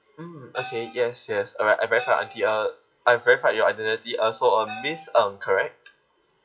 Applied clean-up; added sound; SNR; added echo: classical method WPE with log-MMSE.